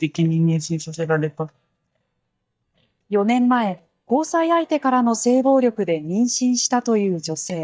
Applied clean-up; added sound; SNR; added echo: neural mask model DeepFilterNet 3.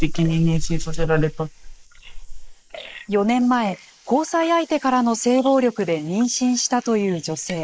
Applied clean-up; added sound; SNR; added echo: neural mask model Resemble Enhance denoiser.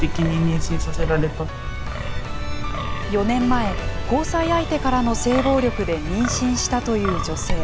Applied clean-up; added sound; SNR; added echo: none; Wind; 2 dB; none.